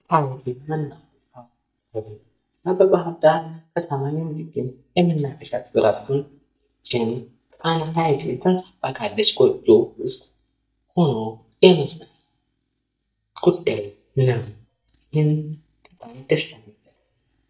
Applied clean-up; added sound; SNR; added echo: neural mask model DeepFilterNet 3.